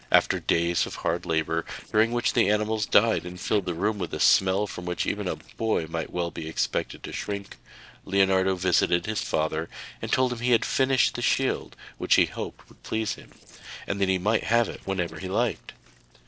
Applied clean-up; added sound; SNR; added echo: neural separator model SepFormer DNS4.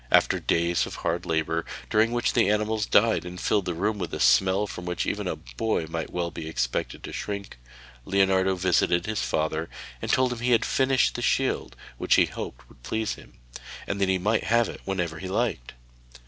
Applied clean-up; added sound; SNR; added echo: none; none; none; none.